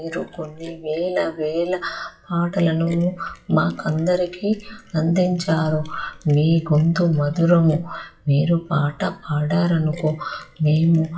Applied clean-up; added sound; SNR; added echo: classical method WPE with log-MMSE.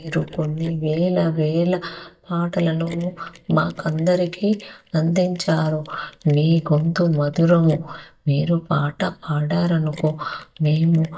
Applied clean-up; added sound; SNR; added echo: neural mask model DeepFilterNet 3.